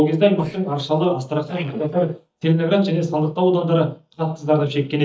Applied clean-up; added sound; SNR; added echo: neural mask model DeepFilterNet 3.